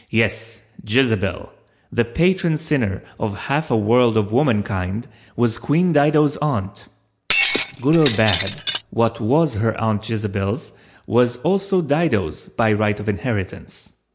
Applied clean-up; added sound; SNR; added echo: none; Shatter; 4 dB; none.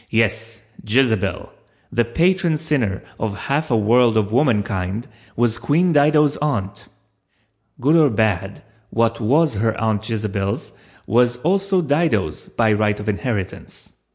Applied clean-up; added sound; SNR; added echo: none; none; none; none.